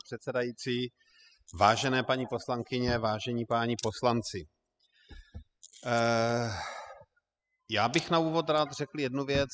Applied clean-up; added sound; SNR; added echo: classical method spectral subtraction.